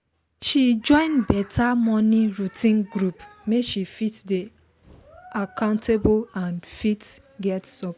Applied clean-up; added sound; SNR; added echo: none; none; none; none.